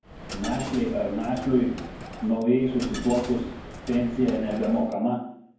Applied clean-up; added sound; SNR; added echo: none; Coin (dropping); 12 dB; reverberation time 0.9 s.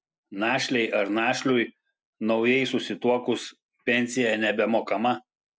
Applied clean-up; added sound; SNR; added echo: none; none; none; none.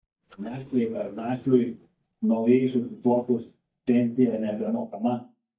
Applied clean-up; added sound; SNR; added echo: neural mask model DeepFilterNet 3.